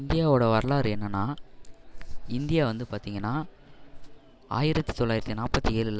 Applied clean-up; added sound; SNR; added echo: none; none; none; none.